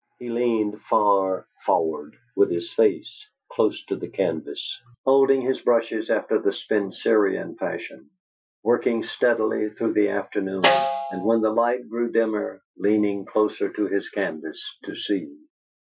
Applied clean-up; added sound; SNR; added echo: classical method Wiener filter.